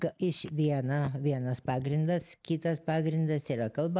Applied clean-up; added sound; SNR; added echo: neural mask model Resemble Enhance denoiser.